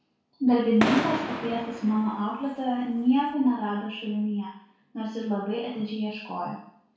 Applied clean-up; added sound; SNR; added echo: none; Fireworks; 6 dB; reverberation time 0.6 s.